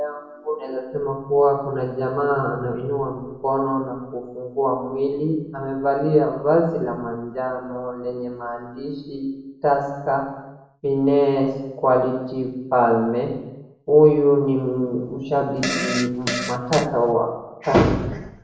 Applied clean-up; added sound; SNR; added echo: none; Fart; 6 dB; reverberation time 0.8 s.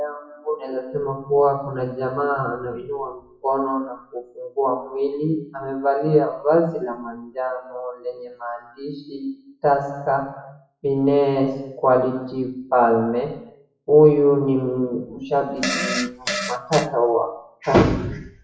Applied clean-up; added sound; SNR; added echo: classical method WPE with log-MMSE.